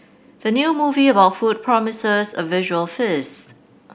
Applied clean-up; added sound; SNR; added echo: none; none; none; none.